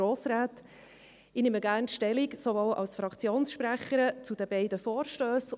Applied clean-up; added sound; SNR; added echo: none; none; none; none.